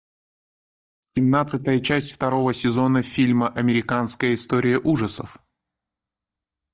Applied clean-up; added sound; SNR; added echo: neural mask model DeepFilterNet 3.